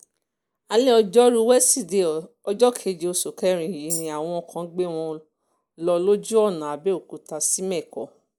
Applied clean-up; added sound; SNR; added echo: neural mask model Resemble Enhance denoiser.